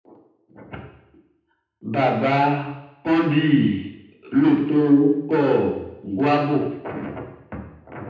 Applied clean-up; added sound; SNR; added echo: none; none; none; reverberation time 0.8 s.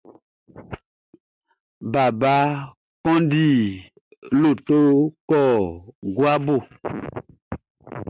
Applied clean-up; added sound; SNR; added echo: none; none; none; none.